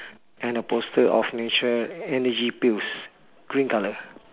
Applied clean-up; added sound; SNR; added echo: none; none; none; none.